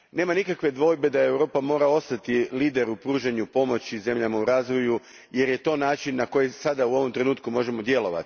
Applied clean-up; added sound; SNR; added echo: none; none; none; none.